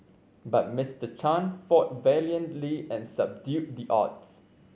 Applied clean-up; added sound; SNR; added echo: none; none; none; none.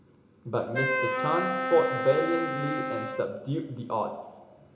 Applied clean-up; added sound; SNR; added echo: none; Wind instrument, woodwind instrument; 2 dB; reverberation time 0.8 s.